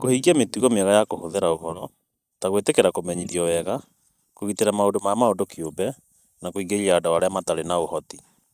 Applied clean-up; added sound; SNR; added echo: neural mask model DeepFilterNet 3.